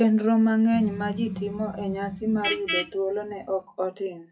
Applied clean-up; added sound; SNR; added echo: classical method WPE with log-MMSE.